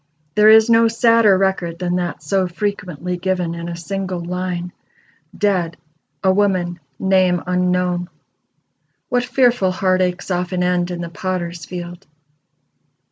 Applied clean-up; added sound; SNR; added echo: none; none; none; none.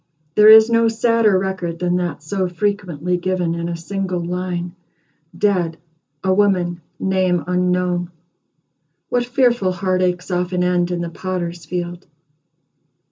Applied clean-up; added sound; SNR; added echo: none; none; none; reverberation time 0.2 s.